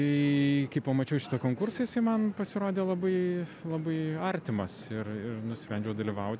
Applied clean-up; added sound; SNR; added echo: none; none; none; none.